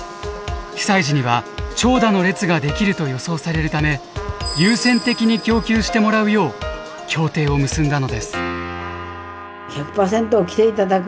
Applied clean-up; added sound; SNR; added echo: none; Trumpet; 19 dB; none.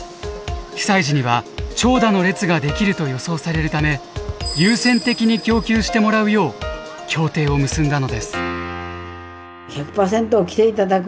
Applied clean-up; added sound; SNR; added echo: none; none; none; none.